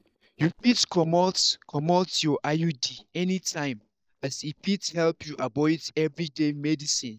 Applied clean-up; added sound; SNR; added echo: neural mask model DeepFilterNet 3.